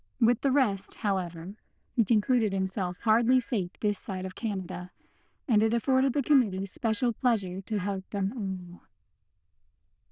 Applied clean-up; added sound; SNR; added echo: neural diffusion model UNIVERSE++.